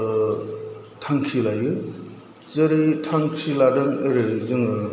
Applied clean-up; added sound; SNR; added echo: none; none; none; none.